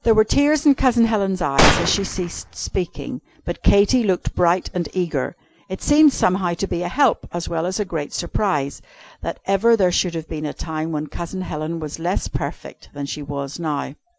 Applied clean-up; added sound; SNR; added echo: none; Gunshot, gunfire; 0 dB; none.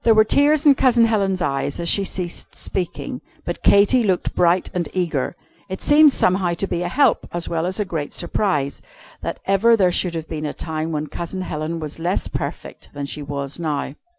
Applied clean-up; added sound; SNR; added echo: none; none; none; none.